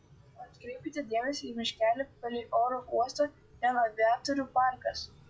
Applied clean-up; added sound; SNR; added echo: classical method WPE with log-MMSE.